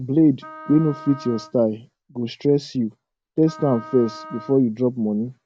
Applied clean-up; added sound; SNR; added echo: none; Wind instrument, woodwind instrument; 19 dB; none.